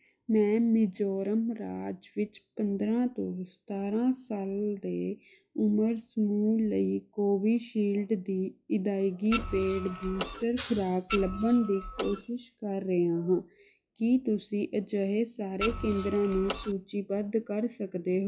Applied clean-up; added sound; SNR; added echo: classical method log-MMSE.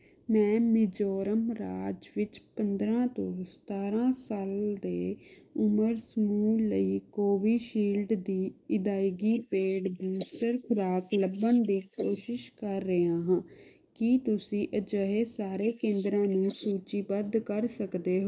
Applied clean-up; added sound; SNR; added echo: neural mask model Resemble Enhance denoiser.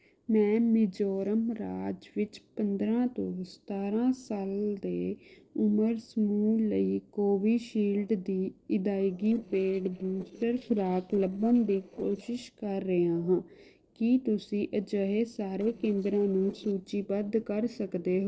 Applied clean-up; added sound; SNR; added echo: neural separator model SepFormer DNS4.